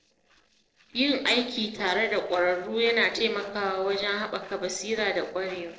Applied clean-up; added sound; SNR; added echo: neural separator model SepFormer DNS4.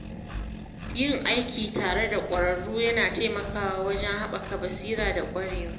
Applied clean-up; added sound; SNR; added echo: none; Engine; 8 dB; reverberation time 0.8 s.